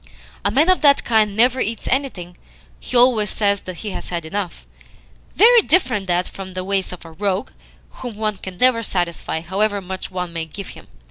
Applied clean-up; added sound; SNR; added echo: none; none; none; none.